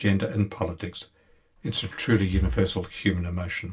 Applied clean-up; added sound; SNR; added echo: none; Breathing; 8 dB; reverberation time 0.2 s.